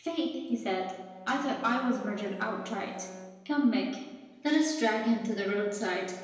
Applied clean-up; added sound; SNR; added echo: none; Bowed string instrument; 18 dB; reverberation time 1.0 s.